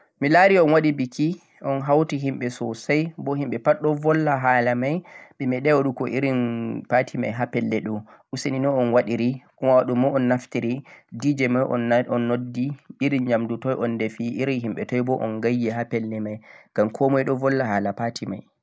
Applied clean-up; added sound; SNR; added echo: none; none; none; none.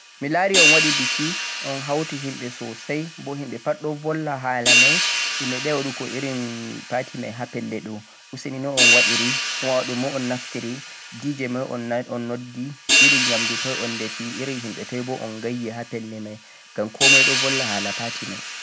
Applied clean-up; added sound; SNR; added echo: none; Hi-hat; -4 dB; none.